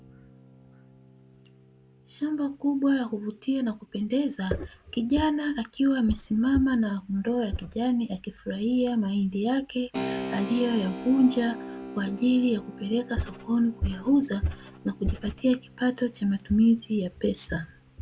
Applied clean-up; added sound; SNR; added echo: none; Keyboard (musical); 16 dB; none.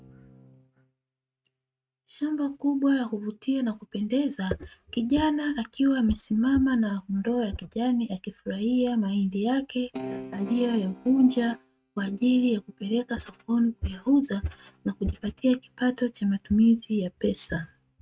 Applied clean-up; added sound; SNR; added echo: neural mask model RNNoise.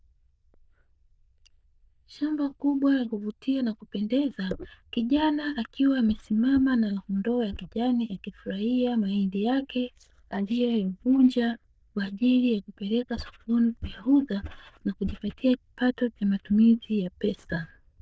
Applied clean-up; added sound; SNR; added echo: neural diffusion model UNIVERSE++.